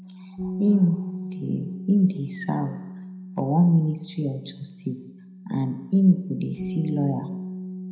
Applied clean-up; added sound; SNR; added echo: none; Bass guitar; 10 dB; reverberation time 0.7 s.